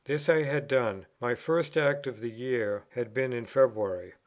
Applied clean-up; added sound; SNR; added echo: none; none; none; none.